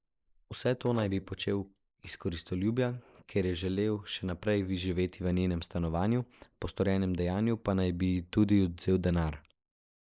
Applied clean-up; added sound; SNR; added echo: neural mask model Resemble Enhance denoiser.